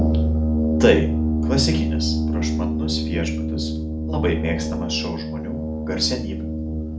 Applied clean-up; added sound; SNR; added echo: none; Brass instrument; -4 dB; reverberation time 0.4 s.